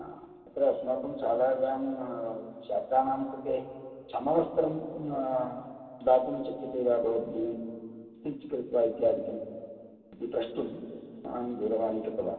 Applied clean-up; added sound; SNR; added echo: none; none; none; reverberation time 2.4 s.